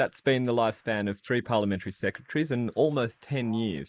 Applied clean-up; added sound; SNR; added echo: neural mask model Resemble Enhance denoiser.